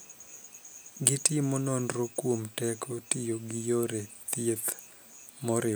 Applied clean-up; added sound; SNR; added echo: none; none; none; none.